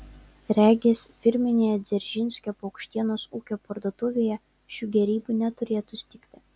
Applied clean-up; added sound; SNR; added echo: none; none; none; none.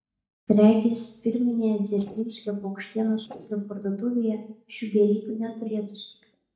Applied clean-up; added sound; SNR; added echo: neural mask model DeepFilterNet 3.